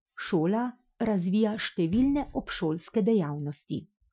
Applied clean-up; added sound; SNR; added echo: classical method Wiener filter.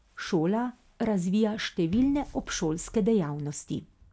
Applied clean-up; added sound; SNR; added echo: none; Bass drum; 17 dB; none.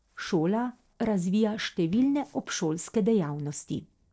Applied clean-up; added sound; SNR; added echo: neural separator model SepFormer DNS4.